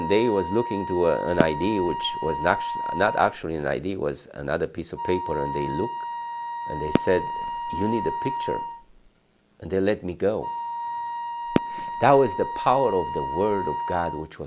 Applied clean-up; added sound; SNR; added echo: none; Wind instrument, woodwind instrument + Fireworks; 5 dB; none.